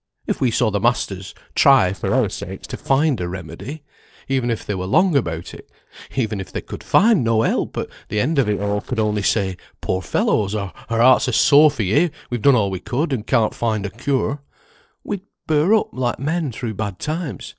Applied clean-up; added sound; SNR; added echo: neural separator model SepFormer DNS4.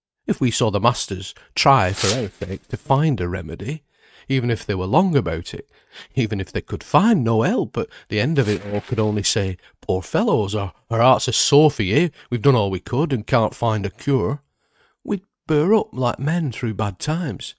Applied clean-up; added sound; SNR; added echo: neural mask model RNNoise.